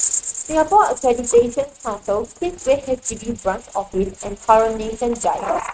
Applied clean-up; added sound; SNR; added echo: neural mask model RNNoise.